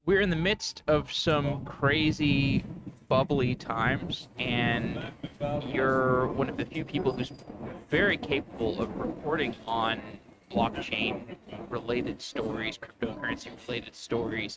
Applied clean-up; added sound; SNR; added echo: neural mask model RNNoise.